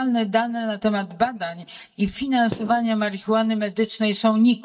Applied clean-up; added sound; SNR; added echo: neural mask model DeepFilterNet 3.